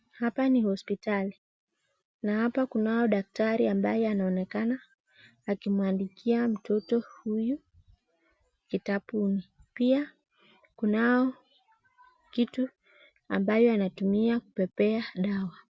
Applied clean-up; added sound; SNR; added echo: none; none; none; none.